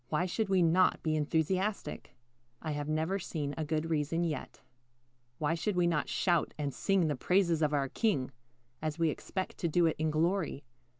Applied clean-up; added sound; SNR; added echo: none; none; none; none.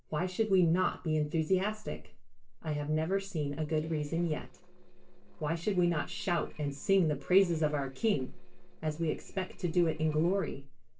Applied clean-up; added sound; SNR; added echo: neural separator model SepFormer DNS4.